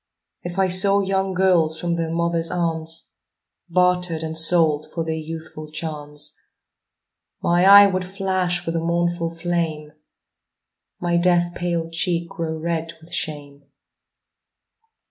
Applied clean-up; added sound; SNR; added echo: none; none; none; none.